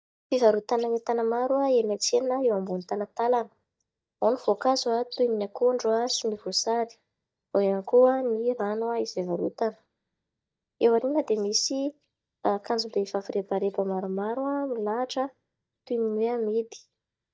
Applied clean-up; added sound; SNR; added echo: neural mask model DeepFilterNet 3.